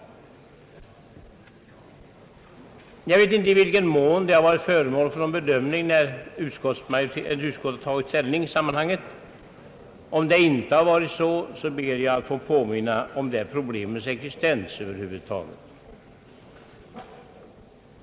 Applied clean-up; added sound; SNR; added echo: none; none; none; none.